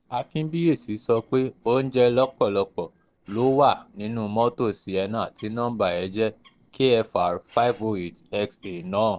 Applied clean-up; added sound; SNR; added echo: neural separator model SepFormer DNS4.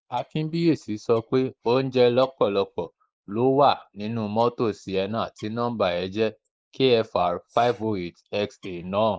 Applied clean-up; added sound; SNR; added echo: neural mask model Resemble Enhance denoiser.